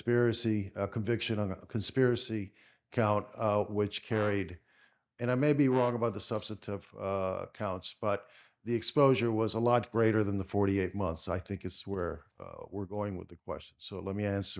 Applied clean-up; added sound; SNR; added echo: neural mask model DeepFilterNet 3.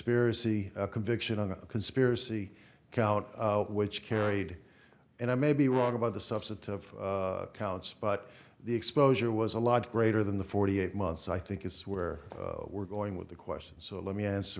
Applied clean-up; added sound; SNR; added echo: none; Brass instrument; 15 dB; none.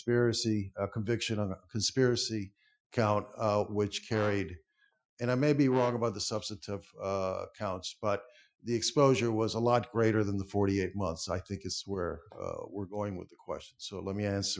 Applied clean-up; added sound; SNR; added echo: classical method Wiener filter.